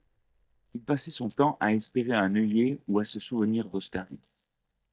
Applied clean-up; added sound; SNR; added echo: neural mask model DeepFilterNet 3.